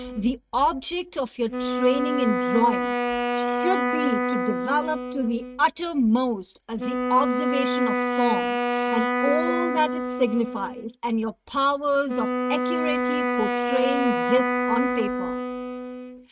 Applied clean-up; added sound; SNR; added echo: neural mask model RNNoise.